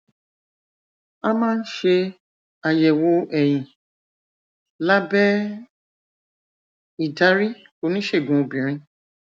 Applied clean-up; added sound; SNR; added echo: none; none; none; none.